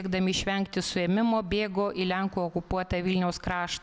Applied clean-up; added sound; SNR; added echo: none; none; none; none.